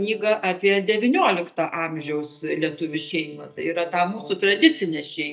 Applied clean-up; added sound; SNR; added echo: neural mask model DeepFilterNet 3.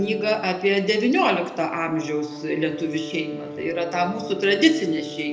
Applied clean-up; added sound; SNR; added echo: none; Brass instrument; 14 dB; reverberation time 0.7 s.